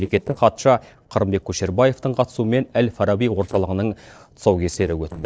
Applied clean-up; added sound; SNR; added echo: neural separator model SepFormer DNS4.